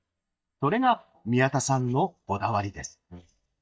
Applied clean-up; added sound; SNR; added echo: neural mask model DeepFilterNet 3.